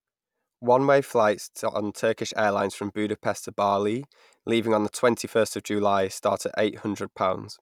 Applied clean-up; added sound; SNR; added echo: none; none; none; none.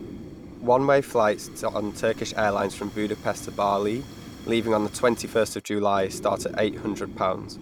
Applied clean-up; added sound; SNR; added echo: none; Fire; 14 dB; none.